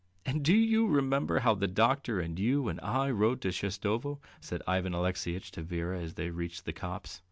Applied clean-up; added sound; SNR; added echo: none; none; none; none.